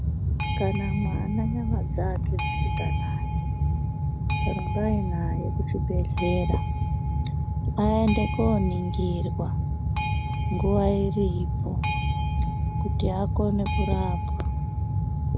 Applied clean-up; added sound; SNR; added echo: none; Boat, Water vehicle; -5 dB; none.